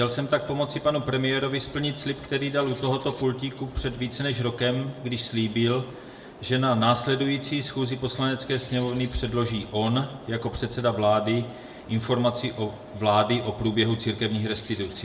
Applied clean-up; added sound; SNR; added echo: none; Bird; 20 dB; reverberation time 0.6 s.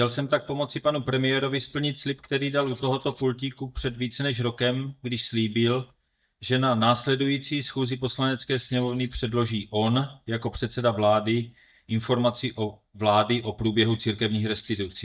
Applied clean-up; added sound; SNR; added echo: neural mask model DeepFilterNet 3.